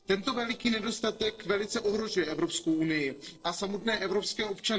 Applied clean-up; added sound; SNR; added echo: neural separator model SepFormer DNS4.